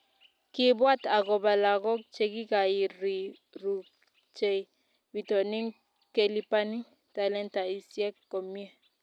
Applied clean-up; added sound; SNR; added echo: none; none; none; none.